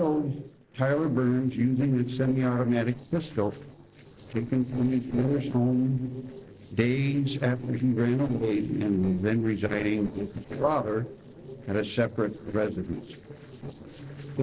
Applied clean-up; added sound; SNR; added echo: neural separator model SepFormer DNS4.